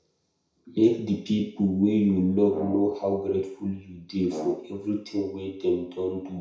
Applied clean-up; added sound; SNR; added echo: none; Brass instrument; 13 dB; reverberation time 0.6 s.